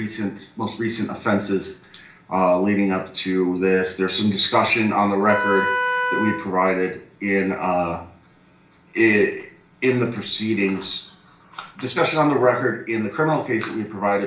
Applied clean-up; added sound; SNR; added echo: none; Wind instrument, woodwind instrument; 4 dB; reverberation time 0.4 s.